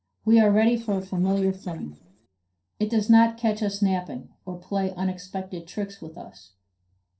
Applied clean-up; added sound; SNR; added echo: neural separator model SepFormer DNS4.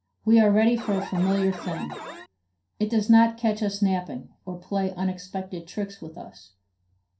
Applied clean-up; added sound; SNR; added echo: none; Alarm; 11 dB; reverberation time 0.3 s.